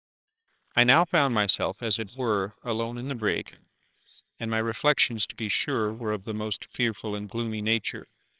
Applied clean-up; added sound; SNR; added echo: neural separator model SepFormer WHAMR!.